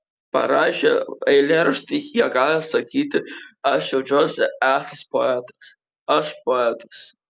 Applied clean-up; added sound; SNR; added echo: none; none; none; none.